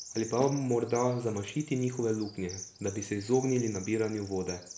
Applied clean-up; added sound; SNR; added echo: none; Snare drum + Bird vocalization, bird call, bird song; 15 dB; none.